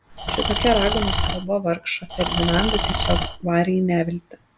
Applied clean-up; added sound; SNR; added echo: none; Engine / Tools; 1 dB; none.